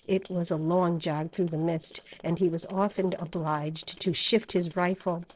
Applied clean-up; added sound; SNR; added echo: neural separator model SepFormer DNS4.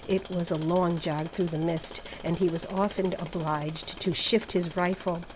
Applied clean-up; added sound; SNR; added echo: none; Tools; 17 dB; none.